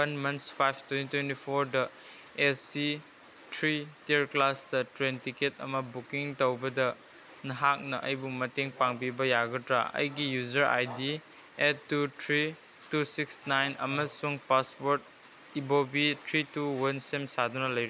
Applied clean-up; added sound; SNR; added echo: none; none; none; none.